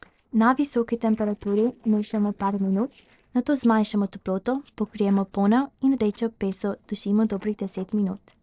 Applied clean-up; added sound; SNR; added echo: neural separator model SepFormer DNS4.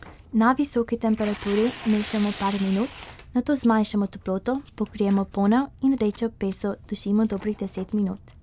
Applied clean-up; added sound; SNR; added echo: none; Tearing; 18 dB; none.